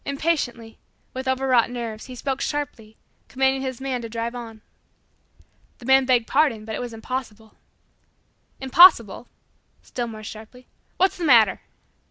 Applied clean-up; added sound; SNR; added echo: none; none; none; none.